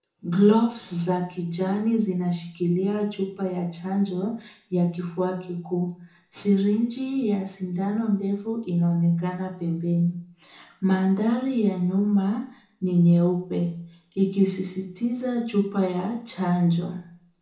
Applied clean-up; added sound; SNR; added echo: none; none; none; reverberation time 0.7 s.